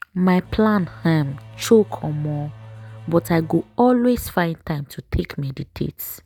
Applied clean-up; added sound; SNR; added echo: none; Engine / Domestic sounds, home sounds; 18 dB; none.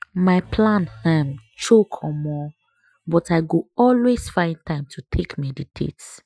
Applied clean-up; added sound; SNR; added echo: classical method Wiener filter.